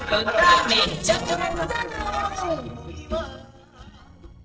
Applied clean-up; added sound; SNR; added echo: neural separator model SepFormer DNS4.